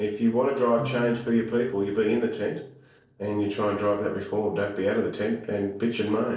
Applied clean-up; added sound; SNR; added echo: neural separator model SepFormer DNS4.